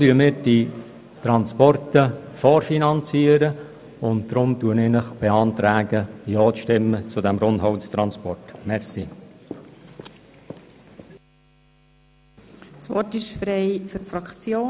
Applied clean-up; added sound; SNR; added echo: none; none; none; none.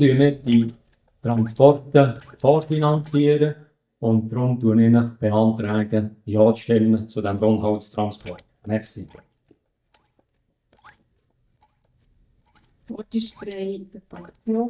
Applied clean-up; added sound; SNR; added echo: neural mask model DeepFilterNet 3.